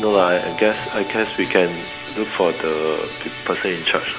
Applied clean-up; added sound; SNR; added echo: none; Musical instrument; 12 dB; none.